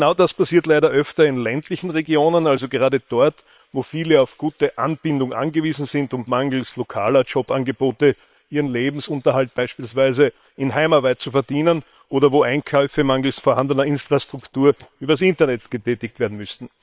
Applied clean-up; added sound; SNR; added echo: neural separator model SepFormer WHAM!.